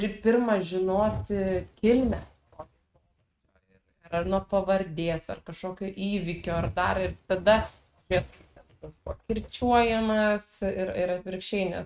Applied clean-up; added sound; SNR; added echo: neural mask model RNNoise.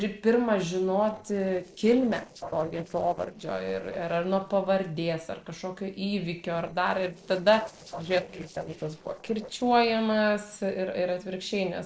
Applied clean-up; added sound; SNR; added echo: neural separator model SepFormer DNS4.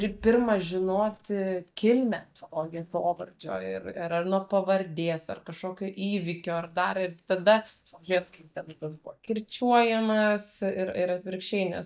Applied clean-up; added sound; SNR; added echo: neural mask model DeepFilterNet 3.